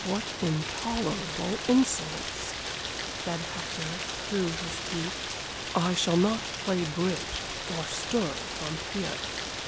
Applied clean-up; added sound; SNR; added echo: none; Rain; 4 dB; none.